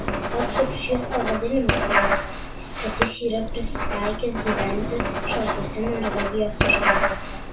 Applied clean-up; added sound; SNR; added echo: none; Writing; -3 dB; reverberation time 0.2 s.